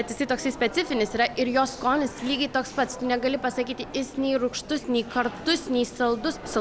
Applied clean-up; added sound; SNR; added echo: none; none; none; none.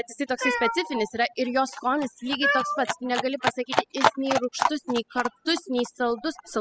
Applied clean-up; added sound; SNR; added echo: classical method spectral subtraction.